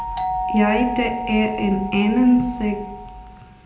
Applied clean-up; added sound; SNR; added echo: none; Doorbell; 7 dB; reverberation time 0.8 s.